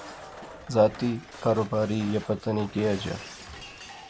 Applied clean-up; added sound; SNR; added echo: none; Shatter; 15 dB; none.